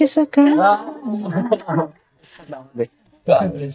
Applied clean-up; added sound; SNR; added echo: neural mask model DeepFilterNet 3.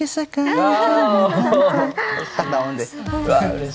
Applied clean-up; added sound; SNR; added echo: none; none; none; none.